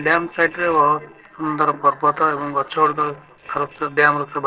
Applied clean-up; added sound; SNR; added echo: neural separator model SepFormer DNS4.